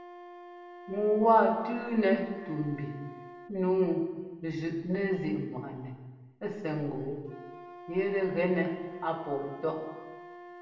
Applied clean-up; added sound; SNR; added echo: none; Wind instrument, woodwind instrument; 18 dB; reverberation time 1.2 s.